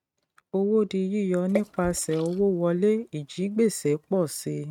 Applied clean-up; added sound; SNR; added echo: neural mask model RNNoise.